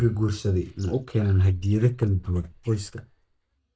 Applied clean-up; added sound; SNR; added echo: neural mask model DeepFilterNet 3.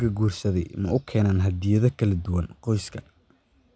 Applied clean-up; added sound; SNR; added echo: none; none; none; none.